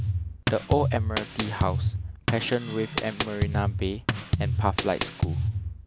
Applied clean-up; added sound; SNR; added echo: none; Drum kit; -2 dB; none.